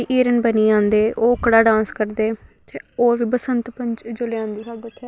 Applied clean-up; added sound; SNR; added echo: none; none; none; none.